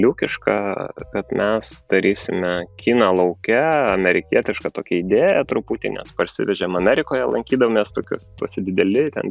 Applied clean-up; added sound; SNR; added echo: none; none; none; none.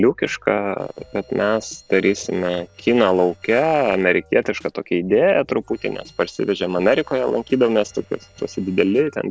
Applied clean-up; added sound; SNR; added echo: neural separator model SepFormer DNS4.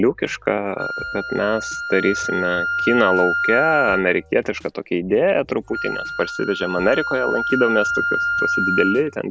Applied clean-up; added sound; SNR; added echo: none; Wind instrument, woodwind instrument; 4 dB; none.